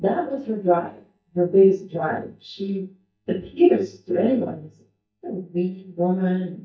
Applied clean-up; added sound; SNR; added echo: neural mask model DeepFilterNet 3.